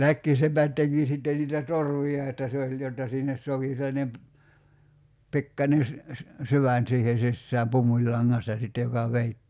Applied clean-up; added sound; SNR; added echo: none; none; none; none.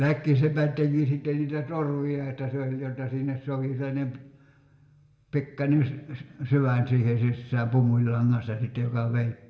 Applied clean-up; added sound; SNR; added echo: none; none; none; reverberation time 0.7 s.